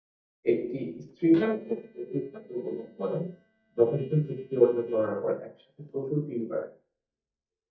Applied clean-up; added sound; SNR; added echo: neural mask model DeepFilterNet 3.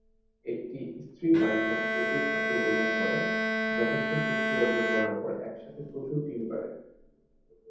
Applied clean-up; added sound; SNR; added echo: none; Bowed string instrument; -1 dB; reverberation time 0.9 s.